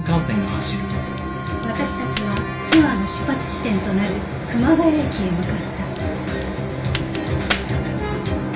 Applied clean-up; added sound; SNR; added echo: none; Crack; 13 dB; reverberation time 0.3 s.